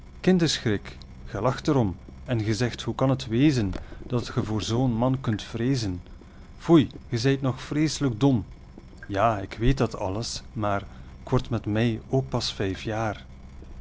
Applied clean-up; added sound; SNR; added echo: none; Drip / Water tap, faucet; 16 dB; none.